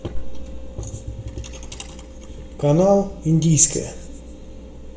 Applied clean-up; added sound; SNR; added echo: none; none; none; reverberation time 0.6 s.